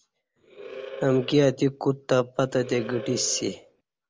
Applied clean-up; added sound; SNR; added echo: none; Animal; 13 dB; none.